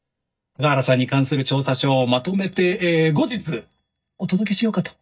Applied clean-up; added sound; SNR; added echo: neural mask model DeepFilterNet 3.